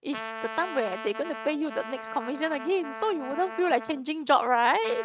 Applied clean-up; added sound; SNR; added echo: neural mask model RNNoise.